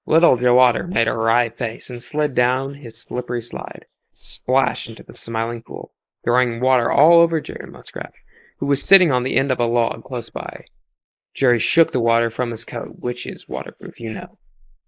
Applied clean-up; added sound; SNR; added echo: neural mask model Resemble Enhance denoiser.